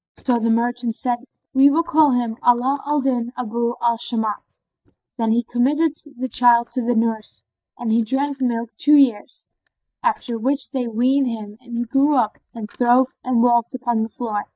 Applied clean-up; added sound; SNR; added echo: neural mask model DeepFilterNet 3.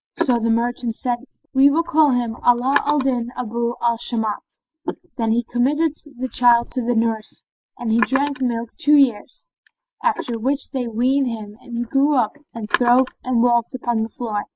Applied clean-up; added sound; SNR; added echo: neural mask model Resemble Enhance denoiser.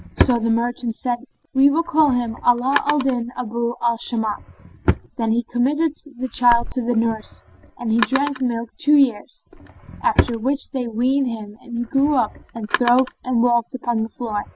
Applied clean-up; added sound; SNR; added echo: none; Drawer open or close; 8 dB; none.